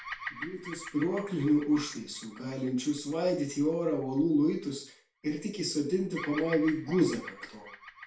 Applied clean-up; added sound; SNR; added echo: none; Bird vocalization, bird call, bird song; 15 dB; reverberation time 0.4 s.